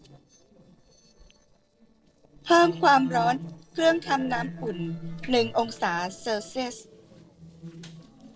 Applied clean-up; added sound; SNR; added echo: neural separator model SepFormer DNS4.